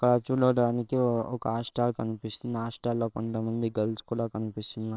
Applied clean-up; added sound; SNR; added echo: neural separator model SepFormer WHAMR!.